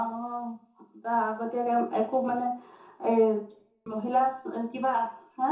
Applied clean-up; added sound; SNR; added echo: none; none; none; reverberation time 0.6 s.